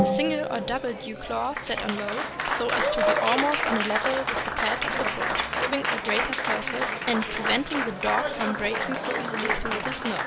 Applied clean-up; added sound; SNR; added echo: none; Applause; -2 dB; none.